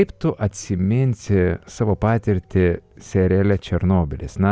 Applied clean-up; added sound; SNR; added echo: none; none; none; none.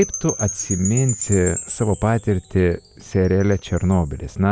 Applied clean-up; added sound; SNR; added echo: none; Wind chime / Percussion; 11 dB; none.